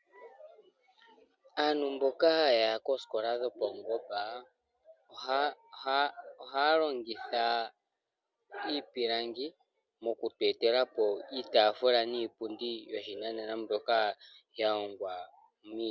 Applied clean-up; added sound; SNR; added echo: none; none; none; none.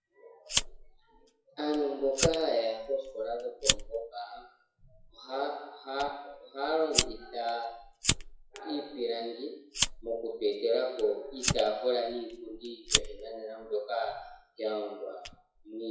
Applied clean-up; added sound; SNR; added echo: classical method WPE with log-MMSE.